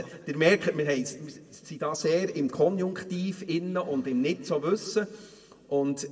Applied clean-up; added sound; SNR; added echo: none; none; none; reverberation time 1.1 s.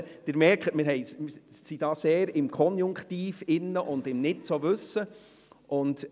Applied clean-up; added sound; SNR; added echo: none; none; none; none.